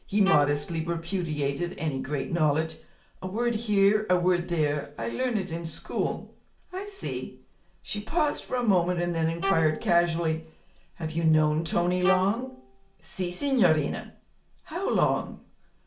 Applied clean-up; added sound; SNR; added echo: none; Bowed string instrument; 11 dB; reverberation time 0.3 s.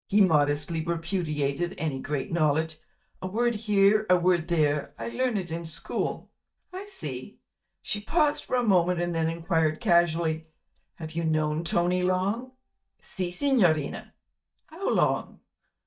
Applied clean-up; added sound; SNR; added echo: neural mask model DeepFilterNet 3.